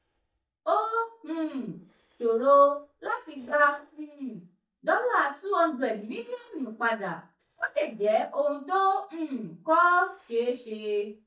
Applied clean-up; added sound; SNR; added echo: neural mask model DeepFilterNet 3.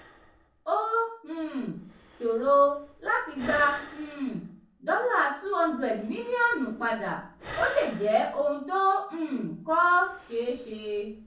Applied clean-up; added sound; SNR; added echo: none; Breathing; 19 dB; reverberation time 0.6 s.